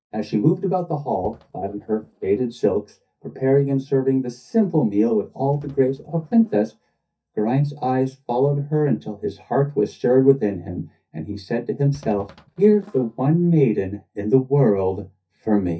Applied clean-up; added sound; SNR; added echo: neural mask model DeepFilterNet 3.